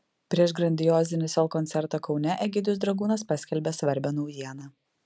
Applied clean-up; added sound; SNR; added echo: none; none; none; none.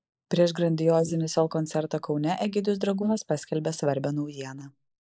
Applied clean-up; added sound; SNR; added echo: neural mask model Resemble Enhance denoiser.